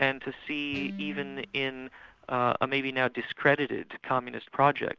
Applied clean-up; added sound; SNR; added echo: none; Guitar; 11 dB; none.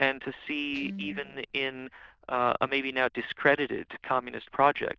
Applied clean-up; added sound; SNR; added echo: neural diffusion model UNIVERSE++.